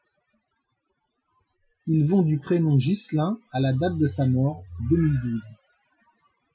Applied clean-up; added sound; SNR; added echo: classical method Wiener filter.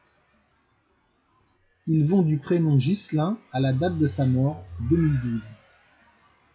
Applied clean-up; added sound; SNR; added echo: classical method log-MMSE.